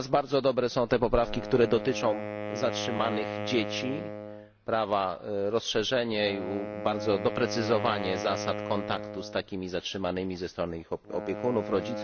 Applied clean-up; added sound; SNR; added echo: none; Wind instrument, woodwind instrument; 8 dB; none.